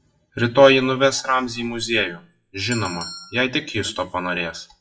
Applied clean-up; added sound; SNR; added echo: classical method WPE with log-MMSE.